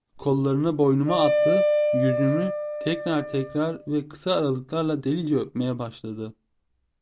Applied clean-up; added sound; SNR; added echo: none; Wind instrument, woodwind instrument; 0 dB; none.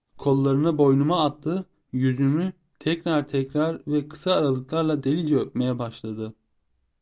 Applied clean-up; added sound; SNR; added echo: none; none; none; none.